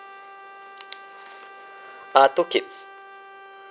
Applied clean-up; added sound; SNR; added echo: none; Brass instrument; 17 dB; none.